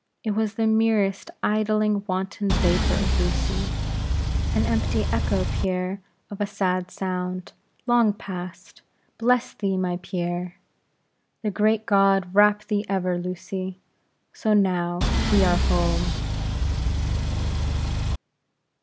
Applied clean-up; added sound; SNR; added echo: none; Engine; -3 dB; none.